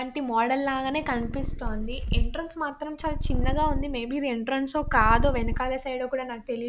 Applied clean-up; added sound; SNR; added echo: none; Purr; 2 dB; none.